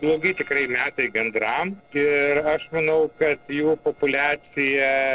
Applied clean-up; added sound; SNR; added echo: neural separator model SepFormer DNS4.